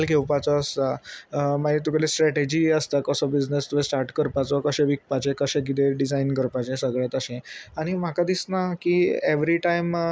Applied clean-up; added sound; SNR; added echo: none; none; none; none.